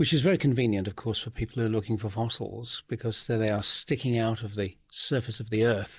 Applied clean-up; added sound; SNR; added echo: none; none; none; none.